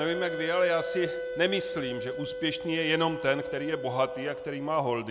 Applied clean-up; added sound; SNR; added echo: none; Wind instrument, woodwind instrument; 6 dB; none.